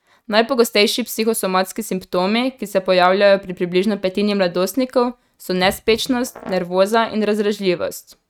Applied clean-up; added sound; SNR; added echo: neural mask model RNNoise.